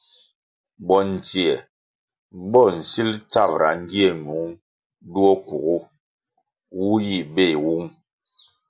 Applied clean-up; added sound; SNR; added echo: none; none; none; none.